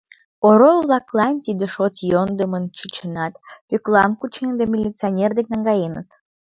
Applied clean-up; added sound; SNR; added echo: none; none; none; none.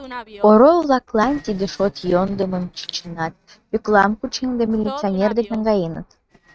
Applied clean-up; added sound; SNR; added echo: neural mask model RNNoise.